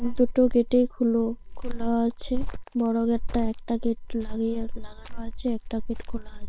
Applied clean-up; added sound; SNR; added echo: neural separator model SepFormer WHAM!.